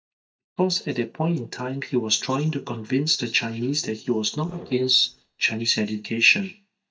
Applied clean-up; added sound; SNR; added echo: neural mask model DeepFilterNet 3.